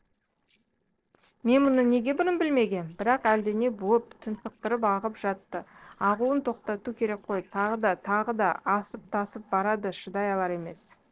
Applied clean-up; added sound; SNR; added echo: neural separator model SepFormer DNS4.